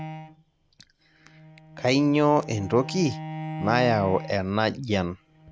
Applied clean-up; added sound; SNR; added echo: none; Bowed string instrument; 12 dB; none.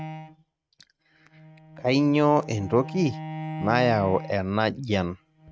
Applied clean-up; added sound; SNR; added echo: neural mask model RNNoise.